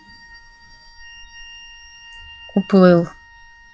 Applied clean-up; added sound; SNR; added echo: classical method log-MMSE.